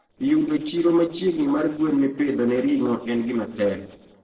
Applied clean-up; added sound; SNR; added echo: neural separator model SepFormer DNS4.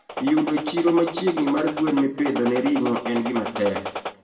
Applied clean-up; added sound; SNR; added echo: none; Gunshot, gunfire; 8 dB; reverberation time 0.6 s.